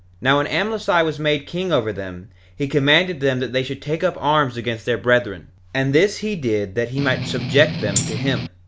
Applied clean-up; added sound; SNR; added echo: none; Tambourine + Strum; 4 dB; none.